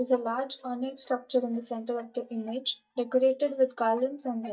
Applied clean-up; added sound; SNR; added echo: neural mask model DeepFilterNet 3.